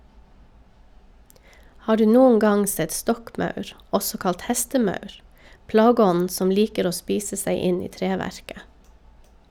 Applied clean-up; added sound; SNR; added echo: none; none; none; none.